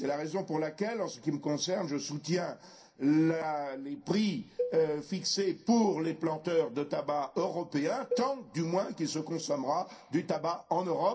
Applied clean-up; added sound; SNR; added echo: none; Cowbell; 10 dB; reverberation time 0.3 s.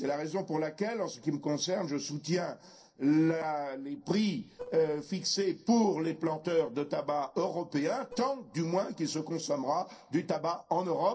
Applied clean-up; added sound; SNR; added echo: neural separator model SepFormer DNS4.